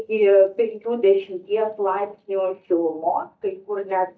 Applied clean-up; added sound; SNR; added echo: neural mask model DeepFilterNet 3.